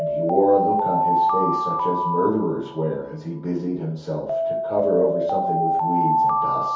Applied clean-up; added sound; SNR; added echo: none; Alarm; -2 dB; reverberation time 0.6 s.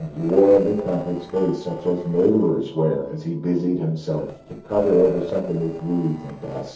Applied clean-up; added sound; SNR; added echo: neural separator model SepFormer DNS4.